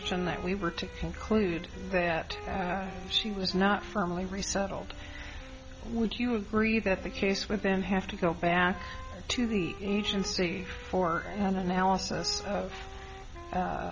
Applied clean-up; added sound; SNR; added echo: none; Wind instrument, woodwind instrument; 17 dB; none.